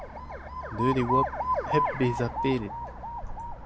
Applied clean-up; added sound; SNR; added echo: none; Alarm; 0 dB; none.